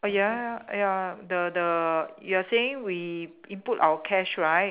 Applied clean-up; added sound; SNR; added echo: none; none; none; none.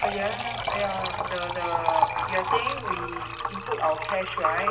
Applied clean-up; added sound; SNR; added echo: none; Liquid; -2 dB; reverberation time 0.7 s.